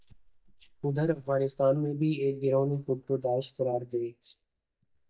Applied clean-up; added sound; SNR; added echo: neural mask model DeepFilterNet 3.